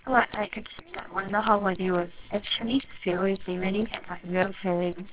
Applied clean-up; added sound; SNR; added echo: neural separator model SepFormer WHAMR!.